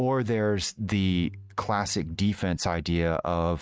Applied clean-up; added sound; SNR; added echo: neural mask model RNNoise.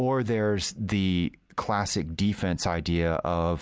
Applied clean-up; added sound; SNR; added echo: none; none; none; none.